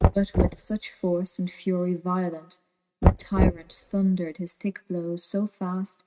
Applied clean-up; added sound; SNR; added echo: neural mask model RNNoise.